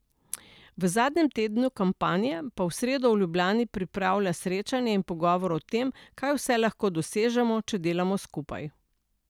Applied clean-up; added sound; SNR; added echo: none; none; none; none.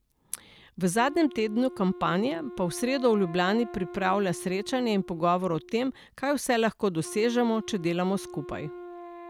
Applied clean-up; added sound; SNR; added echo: none; Wind instrument, woodwind instrument; 16 dB; none.